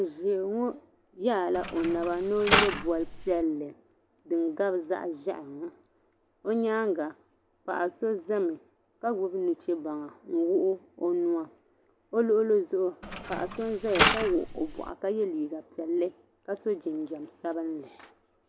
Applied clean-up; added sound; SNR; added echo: none; Mechanisms; -1 dB; none.